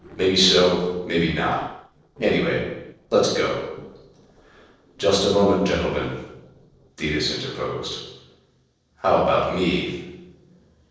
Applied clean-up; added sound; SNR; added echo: neural separator model SepFormer DNS4.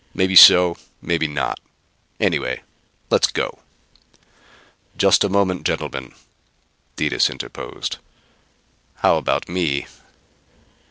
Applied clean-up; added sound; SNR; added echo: none; none; none; none.